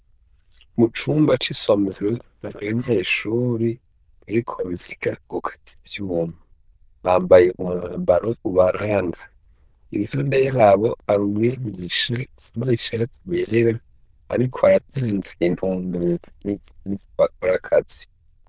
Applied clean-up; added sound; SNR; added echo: neural diffusion model UNIVERSE++.